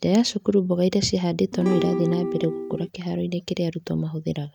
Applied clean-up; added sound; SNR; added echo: neural mask model RNNoise.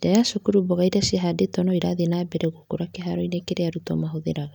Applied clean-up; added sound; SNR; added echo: none; none; none; none.